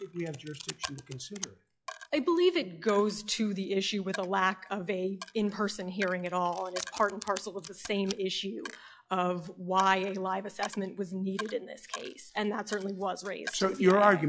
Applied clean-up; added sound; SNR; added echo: classical method log-MMSE.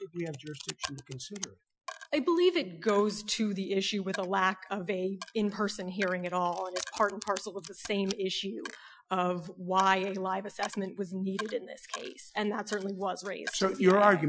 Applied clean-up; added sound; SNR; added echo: classical method Wiener filter.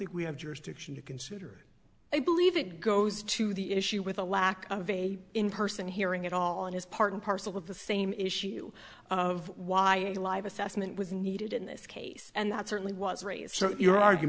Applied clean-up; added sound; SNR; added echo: none; none; none; none.